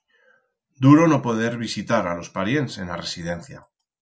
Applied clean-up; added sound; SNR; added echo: none; none; none; none.